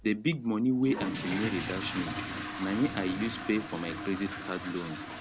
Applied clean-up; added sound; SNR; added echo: none; Fill (with liquid) / Toilet flush; 6 dB; none.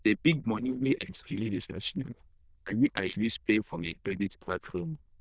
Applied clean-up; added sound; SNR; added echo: neural diffusion model UNIVERSE++.